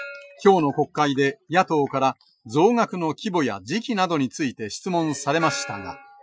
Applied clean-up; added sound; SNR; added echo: classical method Wiener filter.